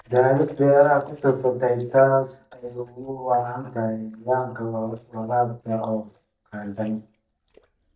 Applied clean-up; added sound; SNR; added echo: neural mask model DeepFilterNet 3.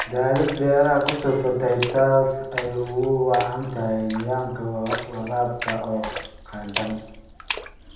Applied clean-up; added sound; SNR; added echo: none; Splash, splatter; 11 dB; reverberation time 0.8 s.